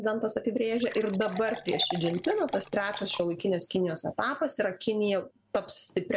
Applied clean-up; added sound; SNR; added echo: none; Fill (with liquid) / Water; 12 dB; none.